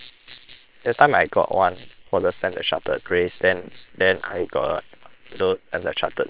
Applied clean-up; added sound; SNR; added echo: neural separator model SepFormer WHAM!.